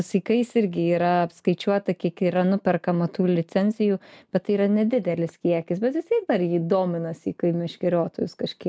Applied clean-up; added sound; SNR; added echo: none; none; none; none.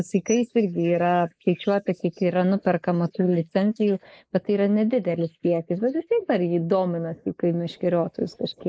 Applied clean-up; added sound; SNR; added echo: neural mask model Resemble Enhance denoiser.